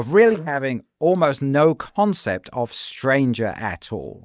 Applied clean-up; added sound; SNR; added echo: neural mask model DeepFilterNet 3.